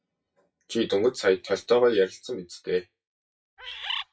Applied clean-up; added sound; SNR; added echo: classical method WPE with log-MMSE.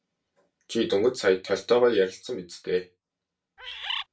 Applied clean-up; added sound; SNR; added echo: none; Bird; 7 dB; reverberation time 0.2 s.